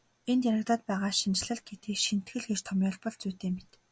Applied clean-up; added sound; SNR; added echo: none; none; none; none.